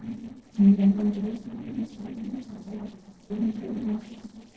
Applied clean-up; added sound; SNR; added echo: neural separator model SepFormer DNS4.